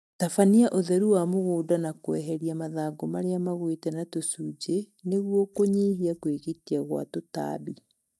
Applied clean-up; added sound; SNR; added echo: neural mask model DeepFilterNet 3.